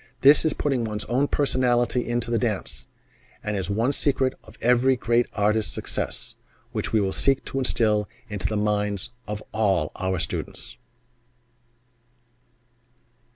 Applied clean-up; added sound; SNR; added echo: none; none; none; none.